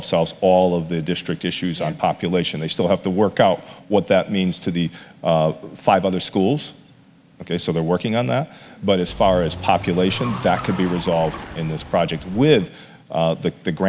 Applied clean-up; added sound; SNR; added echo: none; Car; 12 dB; none.